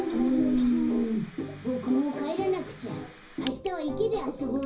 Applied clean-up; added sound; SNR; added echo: none; Fire; 13 dB; reverberation time 0.5 s.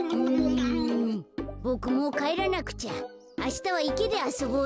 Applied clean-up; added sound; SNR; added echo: none; none; none; none.